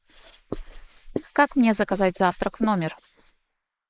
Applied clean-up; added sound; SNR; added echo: neural mask model Resemble Enhance denoiser.